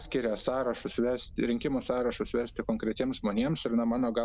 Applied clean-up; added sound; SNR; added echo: none; Camera; 20 dB; none.